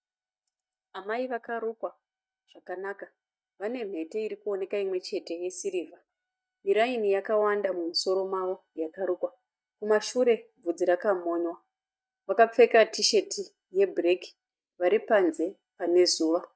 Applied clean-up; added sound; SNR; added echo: neural mask model DeepFilterNet 3.